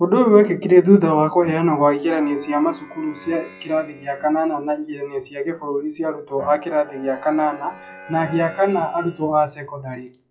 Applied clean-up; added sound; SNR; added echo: classical method WPE with log-MMSE.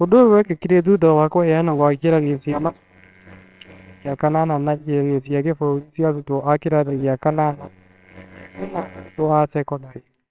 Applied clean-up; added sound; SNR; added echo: neural separator model SepFormer WHAMR!.